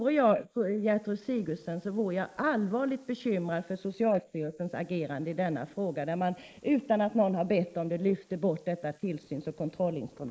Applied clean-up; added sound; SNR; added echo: neural mask model Resemble Enhance denoiser.